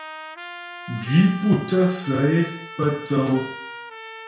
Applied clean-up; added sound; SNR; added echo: none; Trumpet; 15 dB; reverberation time 0.5 s.